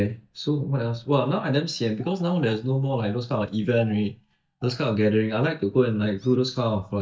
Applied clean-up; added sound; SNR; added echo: neural mask model DeepFilterNet 3.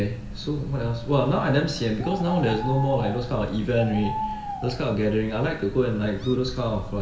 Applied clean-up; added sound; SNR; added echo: none; Bird; 10 dB; reverberation time 0.4 s.